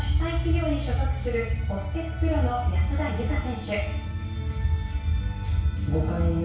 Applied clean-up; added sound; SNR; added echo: none; none; none; reverberation time 0.6 s.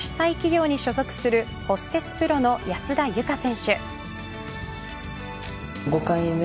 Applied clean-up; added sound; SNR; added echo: none; none; none; none.